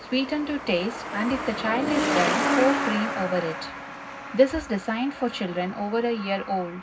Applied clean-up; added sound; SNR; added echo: none; Truck; 3 dB; reverberation time 0.4 s.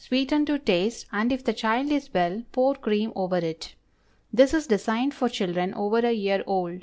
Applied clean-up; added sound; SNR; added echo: none; none; none; none.